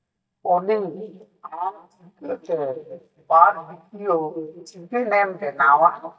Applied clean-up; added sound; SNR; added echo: neural mask model DeepFilterNet 3.